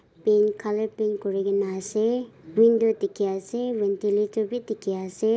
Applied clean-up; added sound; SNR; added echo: none; none; none; none.